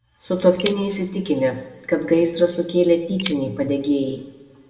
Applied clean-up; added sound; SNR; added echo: none; Shatter; 17 dB; reverberation time 1.2 s.